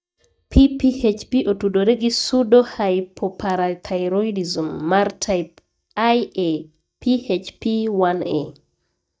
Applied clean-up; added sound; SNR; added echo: neural mask model DeepFilterNet 3.